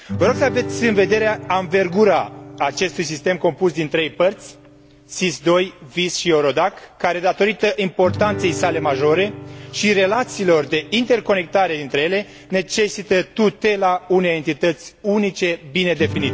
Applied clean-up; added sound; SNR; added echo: none; Guitar; 14 dB; none.